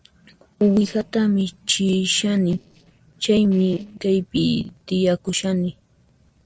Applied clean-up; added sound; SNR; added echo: neural separator model SepFormer DNS4.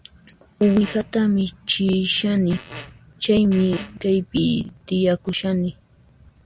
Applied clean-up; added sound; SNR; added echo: none; Fart; 18 dB; none.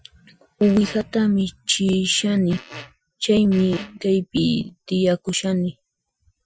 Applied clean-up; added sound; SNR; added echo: classical method Wiener filter.